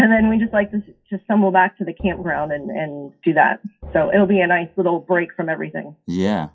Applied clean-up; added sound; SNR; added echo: classical method WPE with log-MMSE.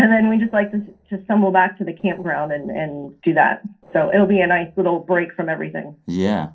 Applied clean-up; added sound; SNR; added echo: neural separator model SepFormer DNS4.